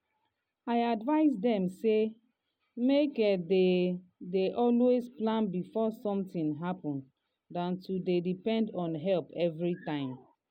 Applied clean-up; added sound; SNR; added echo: none; none; none; none.